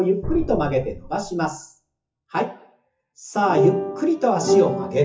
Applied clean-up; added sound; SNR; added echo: classical method WPE with log-MMSE.